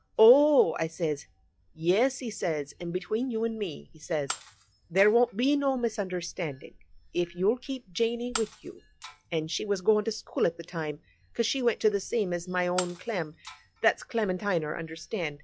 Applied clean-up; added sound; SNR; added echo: classical method log-MMSE.